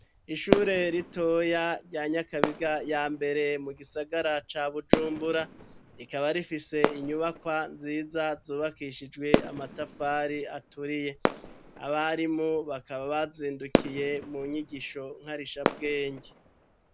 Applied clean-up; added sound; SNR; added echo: none; Fireworks; 3 dB; none.